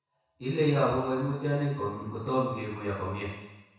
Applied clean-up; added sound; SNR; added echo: none; none; none; reverberation time 1.0 s.